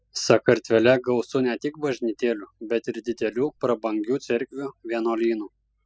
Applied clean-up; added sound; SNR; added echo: classical method spectral subtraction.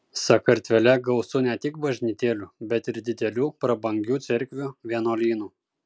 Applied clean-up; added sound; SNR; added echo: none; none; none; none.